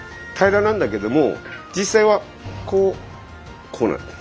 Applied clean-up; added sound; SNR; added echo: none; Drum; 18 dB; none.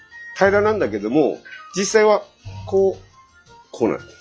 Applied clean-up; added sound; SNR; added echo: classical method log-MMSE.